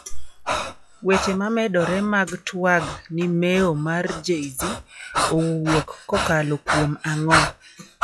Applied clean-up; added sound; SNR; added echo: classical method log-MMSE.